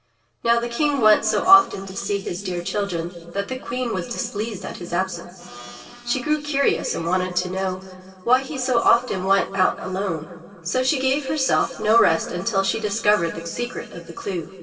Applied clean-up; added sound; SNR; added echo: neural separator model SepFormer DNS4.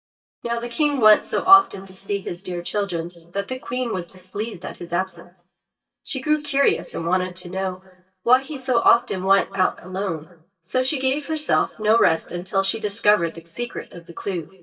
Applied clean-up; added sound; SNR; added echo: neural mask model DeepFilterNet 3.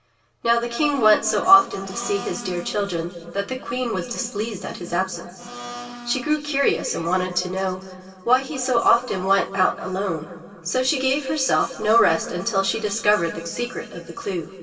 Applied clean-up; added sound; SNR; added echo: none; Domestic sounds, home sounds; 12 dB; reverberation time 2.3 s.